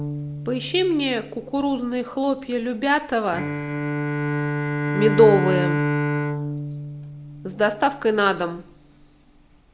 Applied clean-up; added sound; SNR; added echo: none; Bowed string instrument; 4 dB; none.